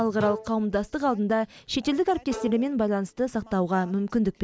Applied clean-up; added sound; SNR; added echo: none; Bowed string instrument; 17 dB; none.